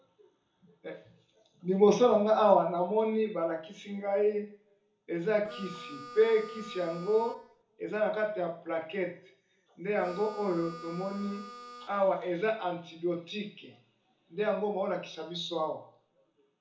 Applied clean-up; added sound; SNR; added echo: none; Harmonica; 15 dB; reverberation time 0.6 s.